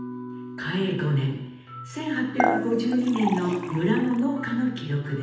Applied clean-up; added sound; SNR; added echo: none; Dishes, pots, and pans / Chink, clink; 5 dB; reverberation time 0.9 s.